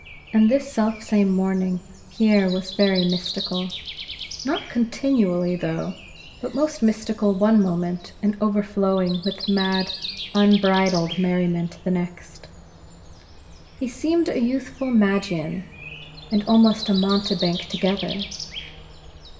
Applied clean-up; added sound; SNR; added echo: none; Breathing; 13 dB; reverberation time 1.1 s.